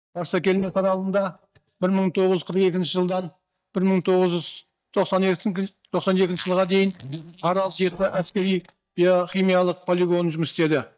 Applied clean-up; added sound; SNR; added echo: neural mask model DeepFilterNet 3.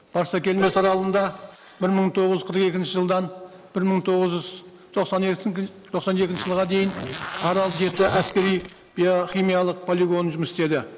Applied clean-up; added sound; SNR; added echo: neural mask model Resemble Enhance denoiser.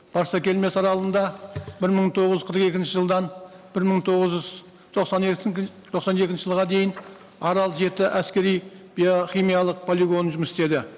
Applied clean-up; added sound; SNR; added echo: none; none; none; none.